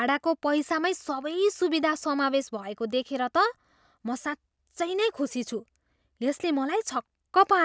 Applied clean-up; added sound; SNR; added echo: none; none; none; none.